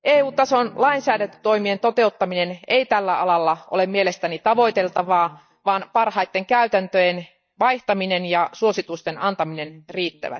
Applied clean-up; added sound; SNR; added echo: neural mask model DeepFilterNet 3.